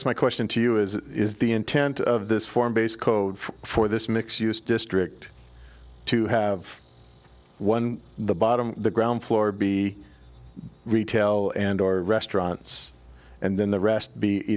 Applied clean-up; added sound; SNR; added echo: none; none; none; none.